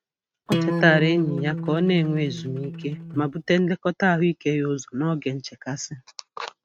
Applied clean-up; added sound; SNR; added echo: neural mask model RNNoise.